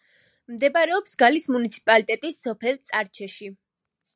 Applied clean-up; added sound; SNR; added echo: none; none; none; none.